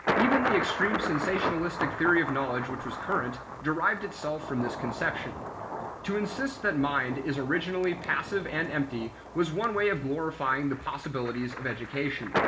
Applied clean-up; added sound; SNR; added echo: none; Thunder; 4 dB; reverberation time 0.4 s.